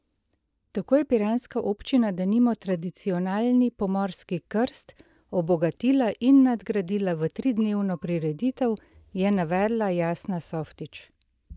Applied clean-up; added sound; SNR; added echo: neural mask model DeepFilterNet 3.